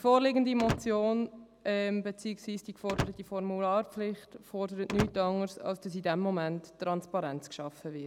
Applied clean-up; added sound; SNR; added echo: none; Slam / Wood; 9 dB; none.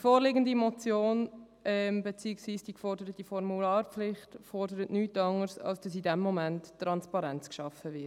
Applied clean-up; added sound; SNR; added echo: none; none; none; none.